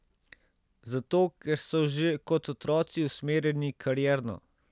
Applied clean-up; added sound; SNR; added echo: none; none; none; none.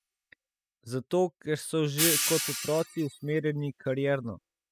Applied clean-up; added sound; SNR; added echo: classical method spectral subtraction.